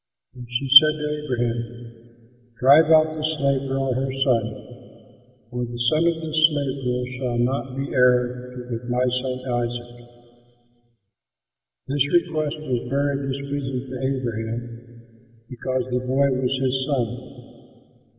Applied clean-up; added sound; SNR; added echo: none; none; none; reverberation time 2.4 s.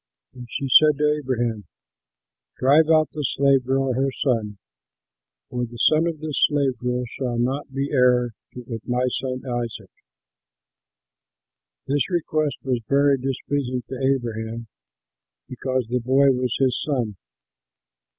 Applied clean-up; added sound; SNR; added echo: none; none; none; none.